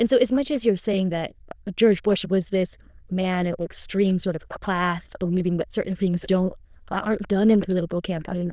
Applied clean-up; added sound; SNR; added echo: neural diffusion model UNIVERSE++.